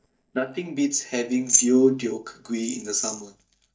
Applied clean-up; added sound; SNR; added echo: neural mask model DeepFilterNet 3.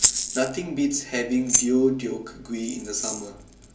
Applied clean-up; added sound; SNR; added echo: none; Rattle (instrument); 2 dB; reverberation time 0.3 s.